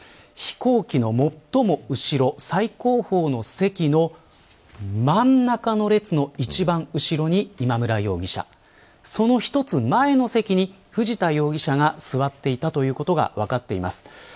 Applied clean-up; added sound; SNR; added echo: none; none; none; none.